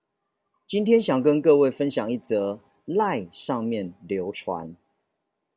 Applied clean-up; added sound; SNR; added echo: none; none; none; none.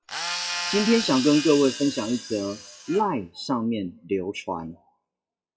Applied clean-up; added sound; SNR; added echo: classical method WPE with log-MMSE.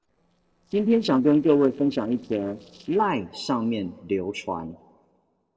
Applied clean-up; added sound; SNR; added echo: neural separator model SepFormer DNS4.